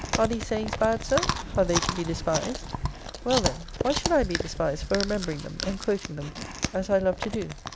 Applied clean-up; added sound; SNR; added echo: none; Chewing, mastication; 4 dB; none.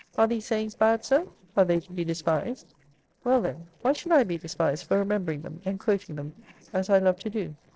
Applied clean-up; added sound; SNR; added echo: neural separator model SepFormer DNS4.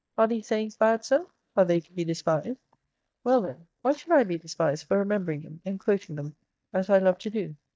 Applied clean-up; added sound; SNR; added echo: neural mask model DeepFilterNet 3.